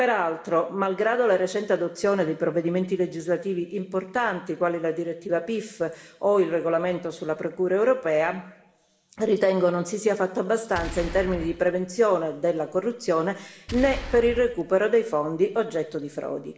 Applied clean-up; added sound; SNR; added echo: none; Boom; 15 dB; reverberation time 0.8 s.